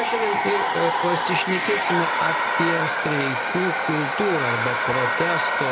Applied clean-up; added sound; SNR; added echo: none; Domestic sounds, home sounds; -3 dB; none.